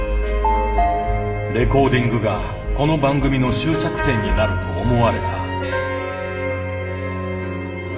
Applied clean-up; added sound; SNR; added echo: none; Telephone; 6 dB; reverberation time 1.8 s.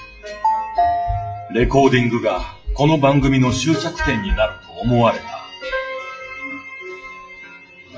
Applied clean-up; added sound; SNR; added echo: classical method WPE with log-MMSE.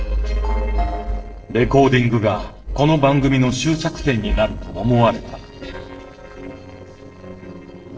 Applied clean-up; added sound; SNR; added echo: neural separator model SepFormer DNS4.